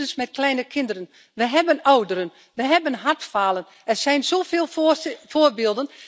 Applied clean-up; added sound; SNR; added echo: none; none; none; none.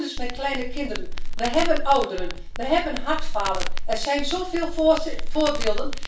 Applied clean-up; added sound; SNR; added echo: none; Crackle; -1 dB; reverberation time 0.3 s.